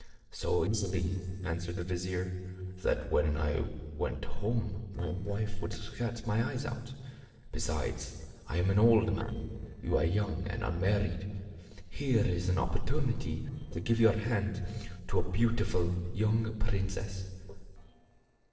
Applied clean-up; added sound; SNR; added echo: neural separator model SepFormer DNS4.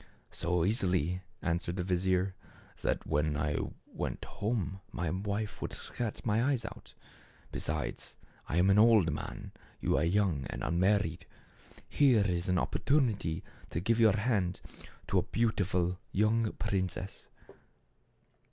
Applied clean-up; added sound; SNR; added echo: none; none; none; none.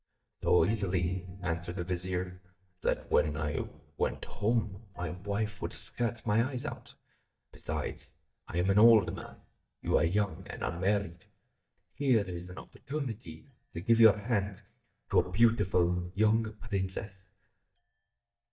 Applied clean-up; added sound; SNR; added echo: neural mask model DeepFilterNet 3.